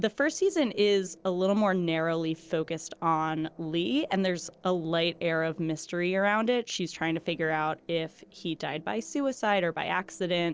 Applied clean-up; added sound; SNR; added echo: neural separator model SepFormer DNS4.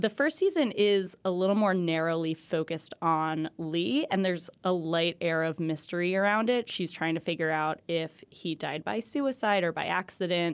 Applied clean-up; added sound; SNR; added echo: none; none; none; none.